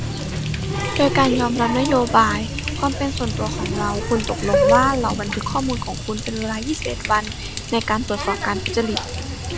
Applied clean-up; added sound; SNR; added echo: none; Water tap, faucet; 2 dB; none.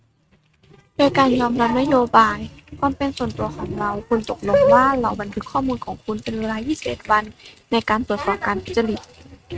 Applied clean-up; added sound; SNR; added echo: neural mask model RNNoise.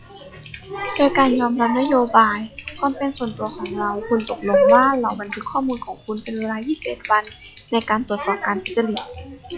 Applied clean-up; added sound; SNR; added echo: classical method log-MMSE.